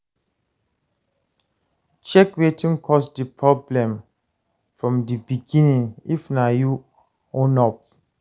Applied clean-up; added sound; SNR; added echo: none; none; none; none.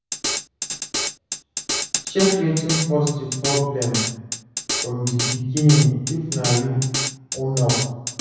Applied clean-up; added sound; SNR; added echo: none; Drum kit; 4 dB; reverberation time 1.1 s.